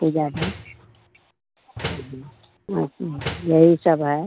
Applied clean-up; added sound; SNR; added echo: none; Slam; 13 dB; none.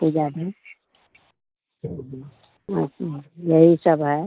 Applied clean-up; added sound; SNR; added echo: neural mask model Resemble Enhance denoiser.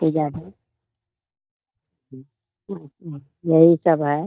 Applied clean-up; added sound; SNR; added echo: neural mask model DeepFilterNet 3.